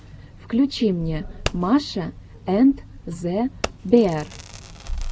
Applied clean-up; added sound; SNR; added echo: none; Fireworks; 15 dB; none.